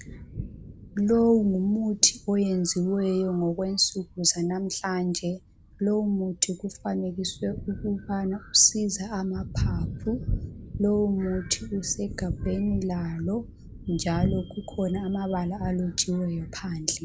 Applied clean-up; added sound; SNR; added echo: none; Thunder; 10 dB; none.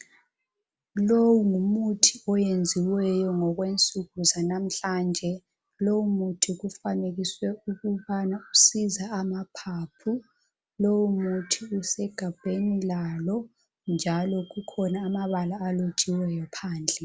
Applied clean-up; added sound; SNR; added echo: none; none; none; none.